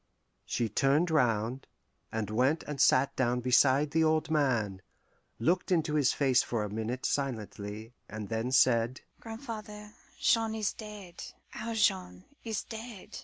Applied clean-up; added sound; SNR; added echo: none; none; none; none.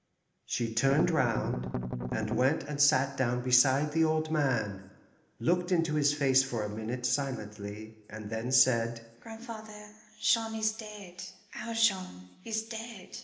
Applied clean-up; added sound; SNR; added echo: none; Strum; 3 dB; reverberation time 0.8 s.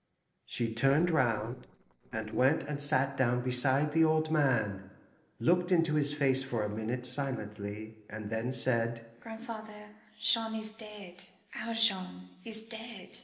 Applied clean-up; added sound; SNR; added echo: neural separator model SepFormer DNS4.